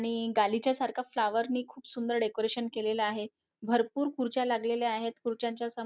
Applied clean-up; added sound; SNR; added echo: none; none; none; none.